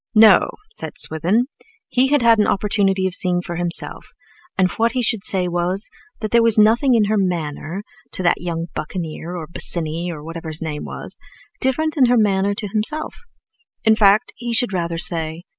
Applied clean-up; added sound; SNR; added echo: none; none; none; none.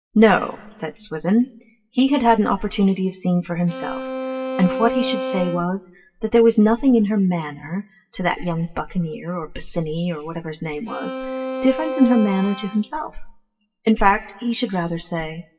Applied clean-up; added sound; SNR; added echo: classical method WPE with log-MMSE.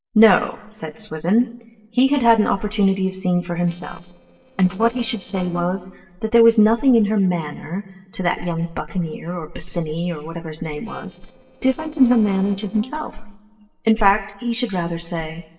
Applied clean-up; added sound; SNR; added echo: neural separator model SepFormer DNS4.